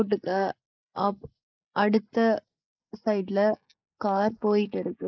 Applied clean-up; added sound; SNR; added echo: neural mask model Resemble Enhance denoiser.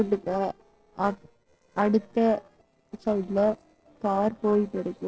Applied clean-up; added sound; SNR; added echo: neural separator model SepFormer DNS4.